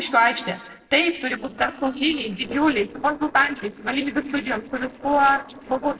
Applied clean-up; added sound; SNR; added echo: neural separator model SepFormer DNS4.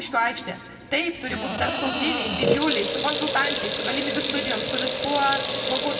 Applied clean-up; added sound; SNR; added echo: none; Sink (filling or washing) / Water tap, faucet; -3 dB; reverberation time 1.8 s.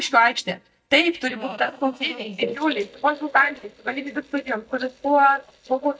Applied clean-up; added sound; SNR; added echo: neural mask model DeepFilterNet 3.